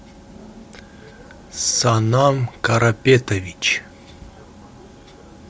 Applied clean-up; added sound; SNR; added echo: none; none; none; none.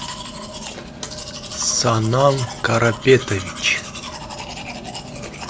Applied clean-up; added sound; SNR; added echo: none; Domestic sounds, home sounds; 11 dB; reverberation time 0.6 s.